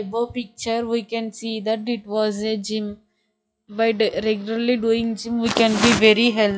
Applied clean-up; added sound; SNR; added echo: classical method WPE with log-MMSE.